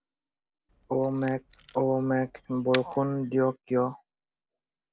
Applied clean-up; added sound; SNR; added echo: none; Camera; 15 dB; none.